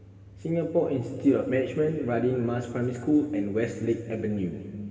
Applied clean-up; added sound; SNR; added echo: none; none; none; reverberation time 2.4 s.